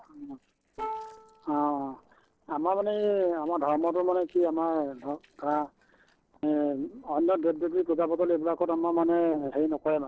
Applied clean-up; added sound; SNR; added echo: neural separator model SepFormer DNS4.